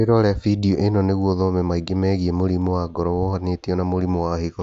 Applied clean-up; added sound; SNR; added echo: none; none; none; none.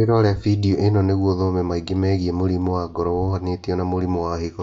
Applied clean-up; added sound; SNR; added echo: none; none; none; reverberation time 0.2 s.